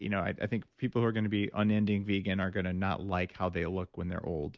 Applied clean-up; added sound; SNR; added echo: none; none; none; none.